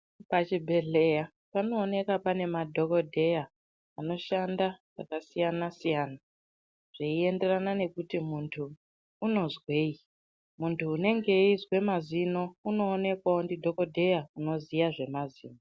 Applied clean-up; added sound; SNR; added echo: none; none; none; none.